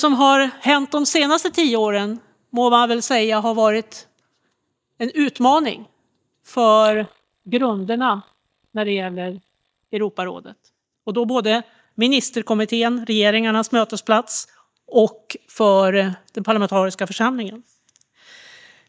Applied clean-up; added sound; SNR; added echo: neural mask model DeepFilterNet 3.